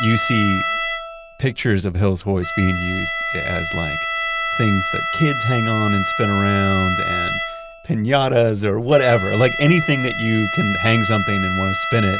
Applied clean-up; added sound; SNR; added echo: none; Bowed string instrument; 4 dB; none.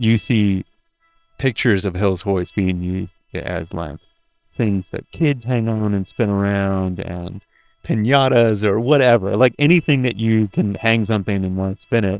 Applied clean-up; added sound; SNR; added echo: neural separator model SepFormer WHAM!.